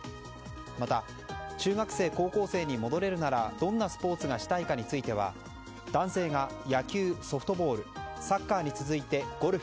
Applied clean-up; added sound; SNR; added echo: none; none; none; none.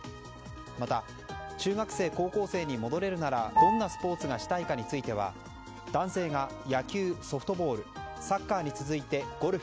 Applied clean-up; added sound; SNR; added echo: none; Piano; 6 dB; none.